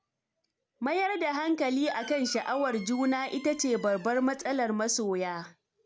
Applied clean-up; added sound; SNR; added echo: none; Squeak; 18 dB; none.